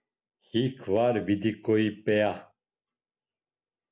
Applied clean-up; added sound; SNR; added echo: none; none; none; none.